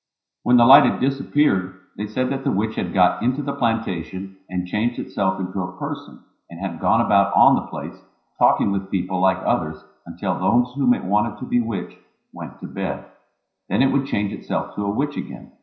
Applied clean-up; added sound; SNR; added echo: none; none; none; reverberation time 0.5 s.